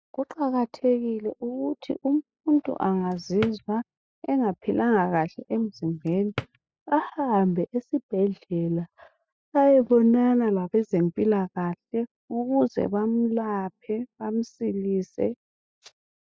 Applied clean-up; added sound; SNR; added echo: classical method spectral subtraction.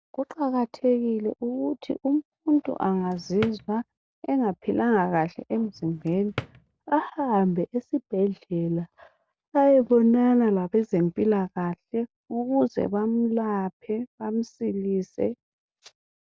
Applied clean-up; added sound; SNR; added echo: none; Drawer open or close; 15 dB; none.